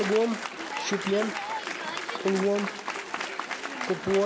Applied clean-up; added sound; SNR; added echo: none; Applause; 4 dB; none.